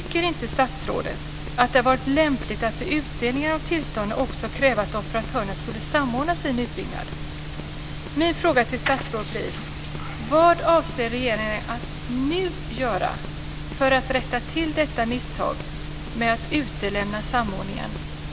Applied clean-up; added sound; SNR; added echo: none; none; none; none.